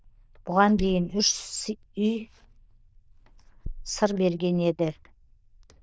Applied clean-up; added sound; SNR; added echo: neural diffusion model UNIVERSE++.